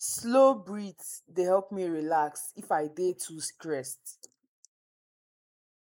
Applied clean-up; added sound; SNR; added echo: neural mask model Resemble Enhance denoiser.